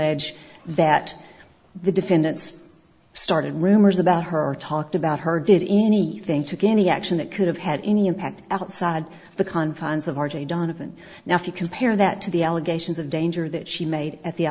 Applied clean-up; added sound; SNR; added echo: none; none; none; none.